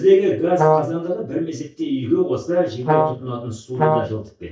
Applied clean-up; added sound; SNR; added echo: neural mask model DeepFilterNet 3.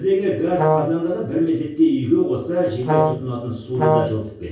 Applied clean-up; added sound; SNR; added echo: none; Brass instrument; -1 dB; reverberation time 0.6 s.